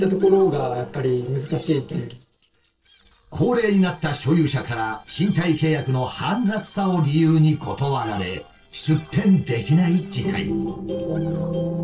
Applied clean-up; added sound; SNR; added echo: neural separator model SepFormer DNS4.